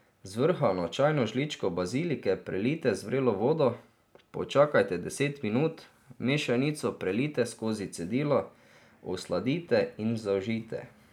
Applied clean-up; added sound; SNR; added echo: none; none; none; none.